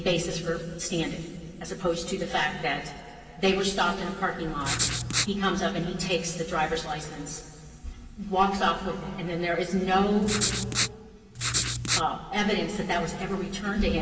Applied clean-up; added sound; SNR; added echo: none; Writing; 0 dB; reverberation time 2.3 s.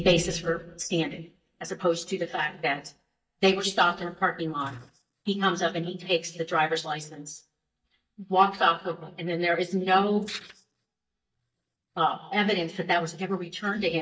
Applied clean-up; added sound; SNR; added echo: neural mask model DeepFilterNet 3.